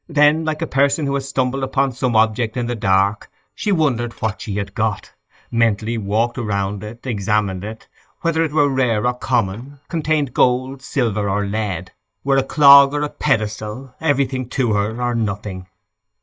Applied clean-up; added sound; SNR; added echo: neural mask model DeepFilterNet 3.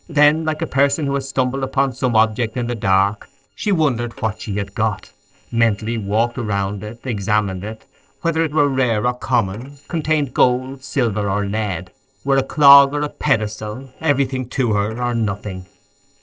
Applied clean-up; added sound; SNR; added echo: neural separator model SepFormer DNS4.